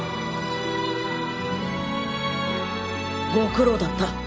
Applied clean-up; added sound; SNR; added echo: none; none; none; none.